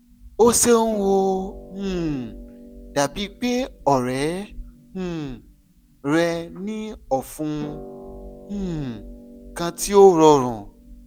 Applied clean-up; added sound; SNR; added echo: none; Harp; 19 dB; none.